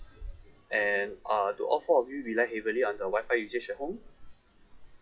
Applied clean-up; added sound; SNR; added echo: classical method WPE with log-MMSE.